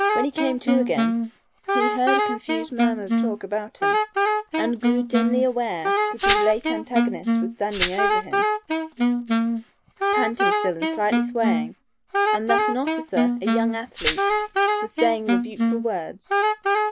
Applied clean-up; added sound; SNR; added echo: none; Wind instrument, woodwind instrument + Glass; -5 dB; none.